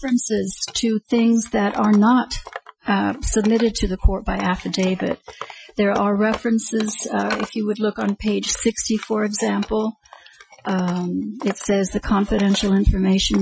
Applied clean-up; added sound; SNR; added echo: classical method Wiener filter.